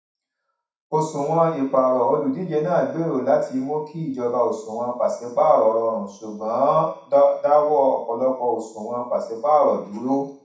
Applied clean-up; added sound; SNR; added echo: none; none; none; reverberation time 0.7 s.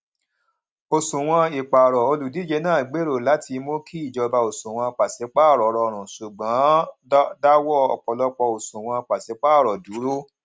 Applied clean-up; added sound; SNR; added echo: none; none; none; none.